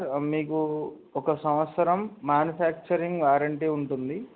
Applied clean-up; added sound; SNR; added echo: none; none; none; none.